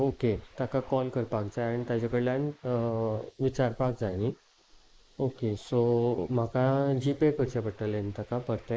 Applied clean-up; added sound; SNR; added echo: neural mask model Resemble Enhance denoiser.